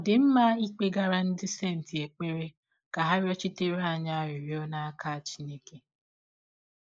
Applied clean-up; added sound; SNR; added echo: neural mask model Resemble Enhance denoiser.